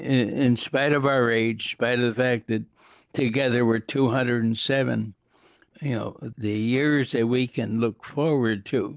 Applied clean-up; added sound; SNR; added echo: none; none; none; none.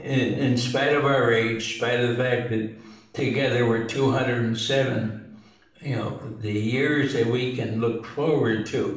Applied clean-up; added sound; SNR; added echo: none; none; none; reverberation time 0.7 s.